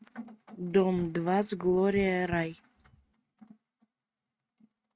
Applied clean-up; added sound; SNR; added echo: neural mask model RNNoise.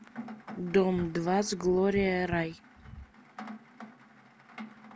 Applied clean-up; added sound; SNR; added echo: none; Rain; 17 dB; none.